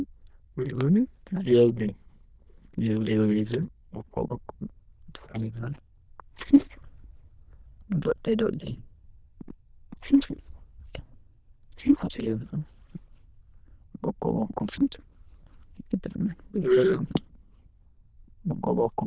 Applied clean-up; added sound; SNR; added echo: neural diffusion model UNIVERSE++.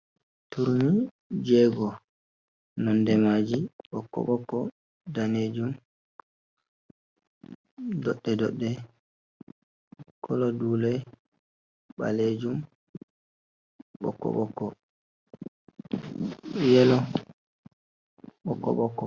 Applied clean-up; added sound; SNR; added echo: none; none; none; none.